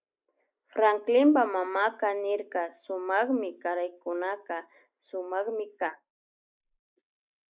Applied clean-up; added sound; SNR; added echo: neural mask model Resemble Enhance denoiser.